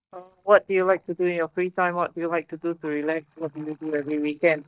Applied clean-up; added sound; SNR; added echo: neural mask model DeepFilterNet 3.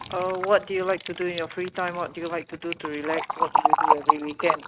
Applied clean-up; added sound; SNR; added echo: neural mask model RNNoise.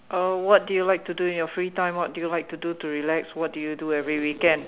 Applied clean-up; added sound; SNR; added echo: none; none; none; none.